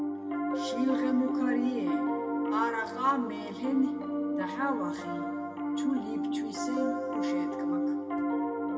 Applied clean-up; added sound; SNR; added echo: none; Piano; -3 dB; reverberation time 1.9 s.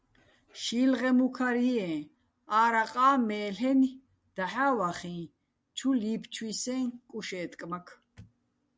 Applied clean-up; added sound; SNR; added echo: none; none; none; none.